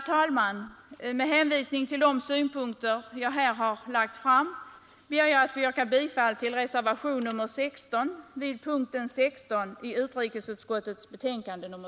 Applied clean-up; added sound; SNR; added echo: none; none; none; none.